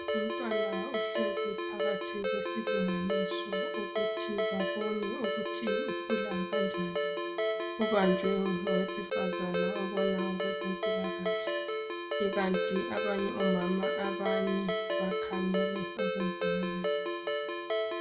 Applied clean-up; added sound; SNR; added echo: none; Ringtone; -3 dB; reverberation time 0.8 s.